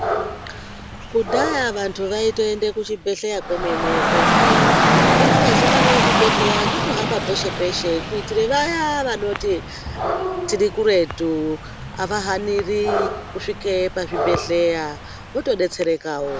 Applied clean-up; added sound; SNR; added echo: none; Rain / Dog; -1 dB; none.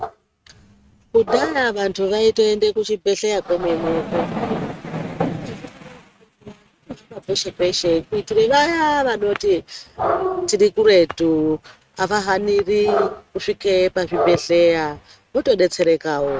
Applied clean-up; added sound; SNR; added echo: neural mask model RNNoise.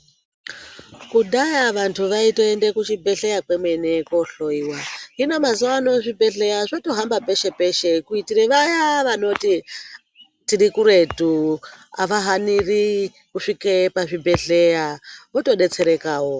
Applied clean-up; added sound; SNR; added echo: none; none; none; none.